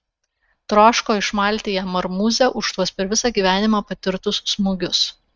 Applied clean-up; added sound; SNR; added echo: neural mask model RNNoise.